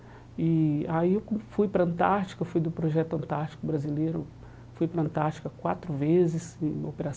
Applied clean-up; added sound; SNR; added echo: none; none; none; none.